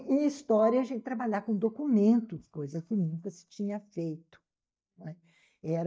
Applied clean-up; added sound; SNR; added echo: neural mask model DeepFilterNet 3.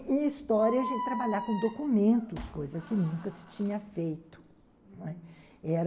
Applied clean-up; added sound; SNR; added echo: none; Squeak; 10 dB; reverberation time 1.4 s.